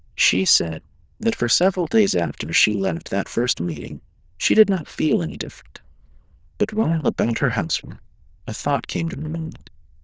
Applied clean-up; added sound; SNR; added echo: neural diffusion model UNIVERSE++.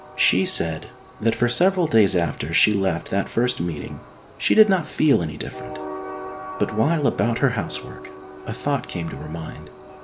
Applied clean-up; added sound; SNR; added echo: none; Train; 15 dB; none.